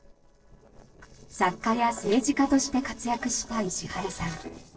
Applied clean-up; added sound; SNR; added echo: neural separator model SepFormer DNS4.